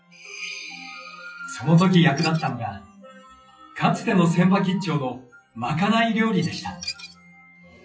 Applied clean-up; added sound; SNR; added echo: classical method WPE with log-MMSE.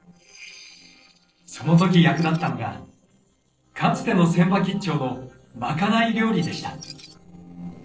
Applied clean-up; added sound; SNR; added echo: neural separator model SepFormer DNS4.